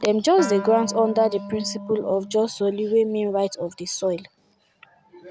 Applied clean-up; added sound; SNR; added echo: none; Wind instrument, woodwind instrument; 11 dB; none.